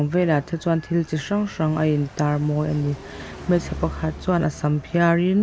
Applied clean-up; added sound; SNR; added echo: none; Car passing by; 17 dB; none.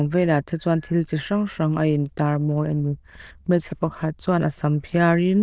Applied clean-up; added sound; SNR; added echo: neural diffusion model UNIVERSE++.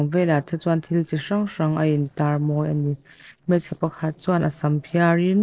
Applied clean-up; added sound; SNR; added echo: neural separator model SepFormer DNS4.